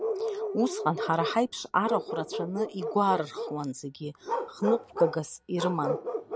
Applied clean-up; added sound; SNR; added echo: none; Bark; 4 dB; none.